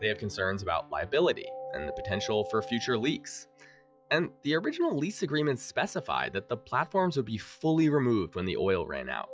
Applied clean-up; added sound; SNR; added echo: classical method log-MMSE.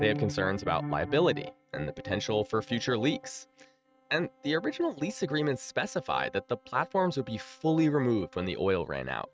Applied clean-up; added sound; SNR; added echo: neural mask model RNNoise.